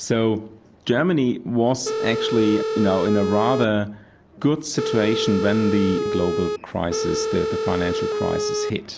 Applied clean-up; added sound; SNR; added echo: none; Telephone; 2 dB; none.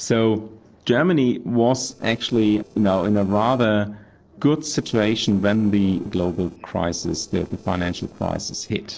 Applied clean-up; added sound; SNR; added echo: neural separator model SepFormer DNS4.